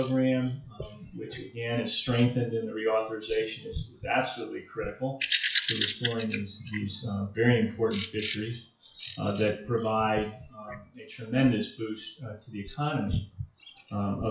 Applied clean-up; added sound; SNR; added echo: classical method WPE with log-MMSE.